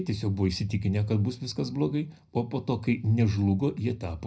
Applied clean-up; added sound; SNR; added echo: none; none; none; reverberation time 0.4 s.